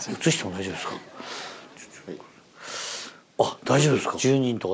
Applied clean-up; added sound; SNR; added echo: none; none; none; none.